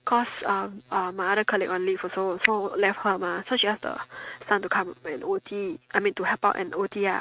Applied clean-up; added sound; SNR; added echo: neural mask model RNNoise.